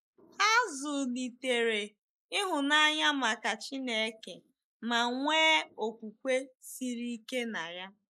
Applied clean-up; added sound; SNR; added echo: neural mask model Resemble Enhance denoiser.